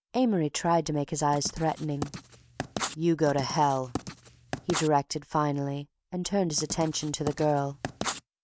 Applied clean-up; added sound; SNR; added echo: none; Writing; 9 dB; none.